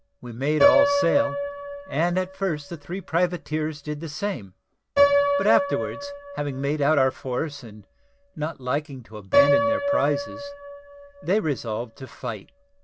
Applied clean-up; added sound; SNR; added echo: none; Piano; 0 dB; none.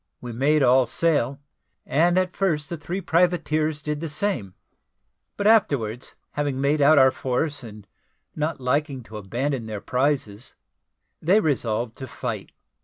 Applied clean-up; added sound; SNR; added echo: none; none; none; none.